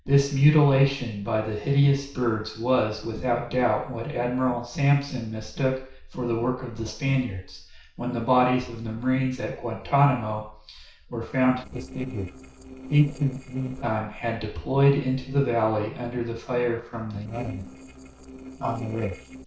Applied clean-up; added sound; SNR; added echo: neural separator model SepFormer DNS4.